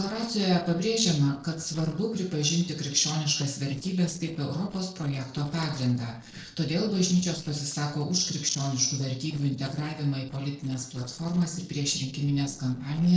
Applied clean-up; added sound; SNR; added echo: neural separator model SepFormer DNS4.